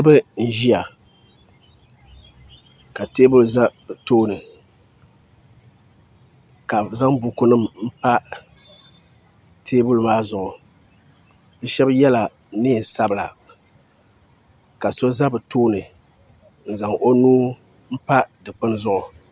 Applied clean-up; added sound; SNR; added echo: none; none; none; none.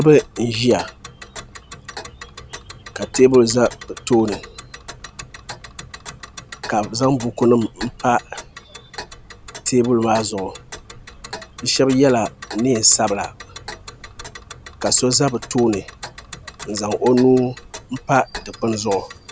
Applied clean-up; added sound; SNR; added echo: none; Tick; 17 dB; none.